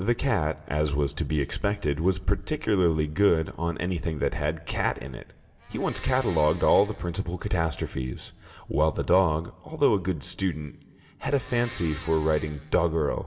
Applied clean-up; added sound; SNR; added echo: none; Domestic sounds, home sounds; 19 dB; reverberation time 1.0 s.